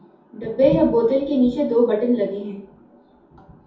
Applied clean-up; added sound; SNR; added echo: none; none; none; reverberation time 0.6 s.